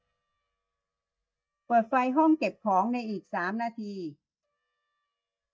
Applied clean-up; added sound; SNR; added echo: neural mask model DeepFilterNet 3.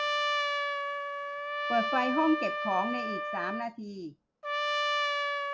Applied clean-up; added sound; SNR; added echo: none; Trumpet; -2 dB; none.